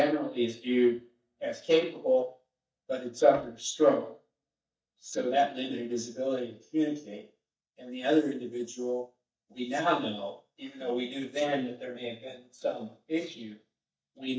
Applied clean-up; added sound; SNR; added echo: neural mask model DeepFilterNet 3.